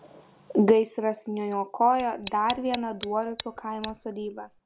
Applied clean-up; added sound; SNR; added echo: none; Tick; 15 dB; none.